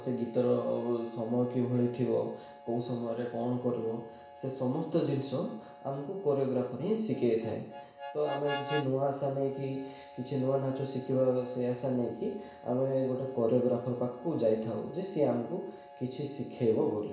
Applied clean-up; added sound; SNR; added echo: none; Harmonica; 16 dB; reverberation time 0.7 s.